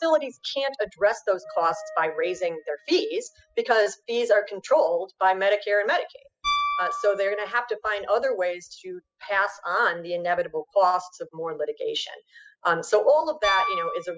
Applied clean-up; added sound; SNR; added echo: classical method spectral subtraction.